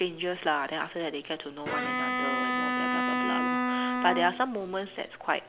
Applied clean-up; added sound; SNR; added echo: none; Bowed string instrument; -2 dB; none.